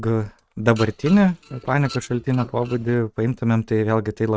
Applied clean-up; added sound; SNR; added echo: neural mask model RNNoise.